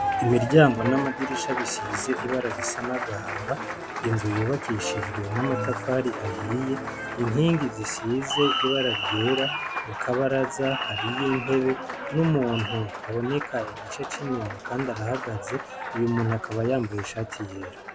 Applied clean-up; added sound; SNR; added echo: none; Applause; 5 dB; none.